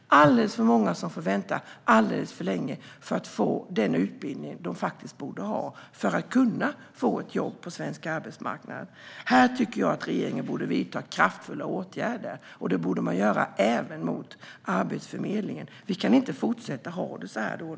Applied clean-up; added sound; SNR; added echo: none; none; none; none.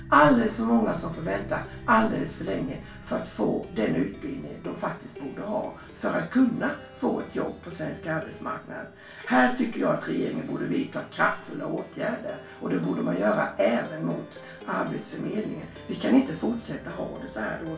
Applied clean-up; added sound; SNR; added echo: none; Plucked string instrument; 17 dB; reverberation time 0.2 s.